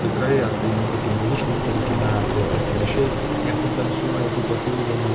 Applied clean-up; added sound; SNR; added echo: none; Engine; -2 dB; reverberation time 0.2 s.